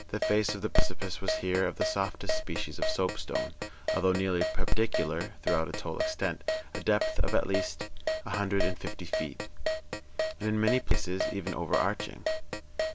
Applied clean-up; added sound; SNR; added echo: none; Keyboard (musical); 8 dB; none.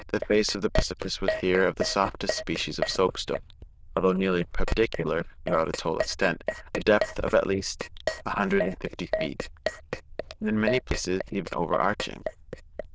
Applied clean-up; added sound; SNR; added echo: neural diffusion model UNIVERSE++.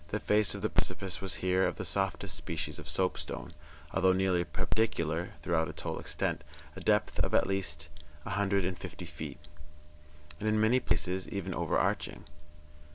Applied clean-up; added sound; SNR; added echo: none; none; none; none.